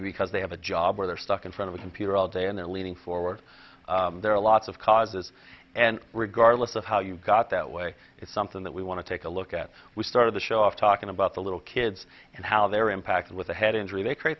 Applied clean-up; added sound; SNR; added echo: none; none; none; none.